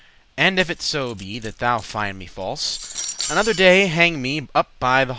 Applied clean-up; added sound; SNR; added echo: none; Cutlery, silverware; 14 dB; none.